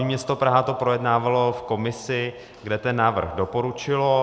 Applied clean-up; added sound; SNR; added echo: none; none; none; none.